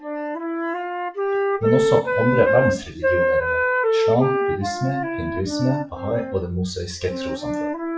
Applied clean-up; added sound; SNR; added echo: classical method WPE with log-MMSE.